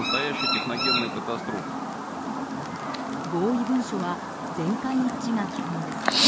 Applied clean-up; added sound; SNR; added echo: none; Chirp, tweet; -2 dB; none.